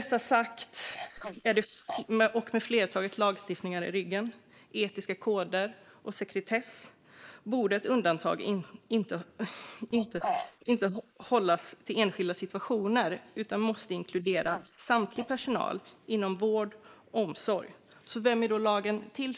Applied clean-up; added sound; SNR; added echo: neural mask model Resemble Enhance denoiser.